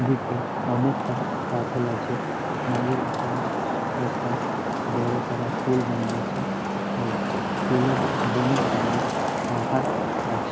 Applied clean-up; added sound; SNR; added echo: none; Traffic noise, roadway noise; -3 dB; none.